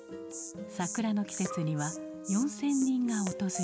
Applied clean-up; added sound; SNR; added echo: none; Insect; 12 dB; none.